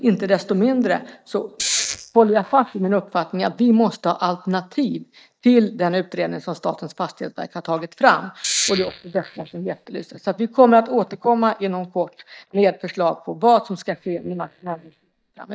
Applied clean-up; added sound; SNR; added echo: neural mask model DeepFilterNet 3.